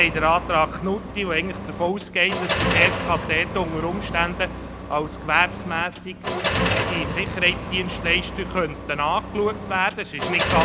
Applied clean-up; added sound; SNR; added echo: none; Car; 4 dB; none.